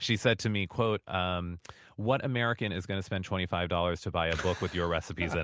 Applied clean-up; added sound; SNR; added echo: none; none; none; none.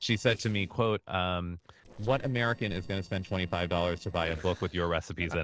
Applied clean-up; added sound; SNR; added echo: neural separator model SepFormer DNS4.